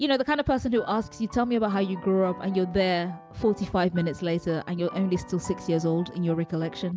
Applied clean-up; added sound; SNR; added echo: none; Piano; 17 dB; none.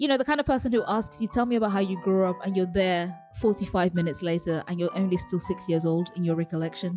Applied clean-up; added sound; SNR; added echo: classical method log-MMSE.